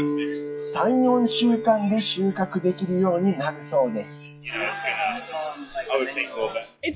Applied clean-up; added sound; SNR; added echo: classical method log-MMSE.